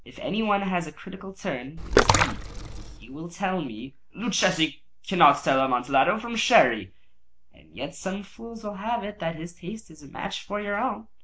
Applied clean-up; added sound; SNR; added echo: none; Splash, splatter; -2 dB; none.